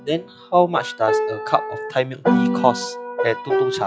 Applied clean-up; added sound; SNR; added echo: classical method log-MMSE.